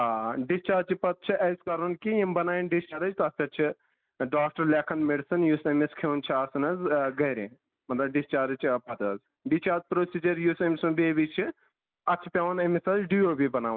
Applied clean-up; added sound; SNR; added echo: none; none; none; none.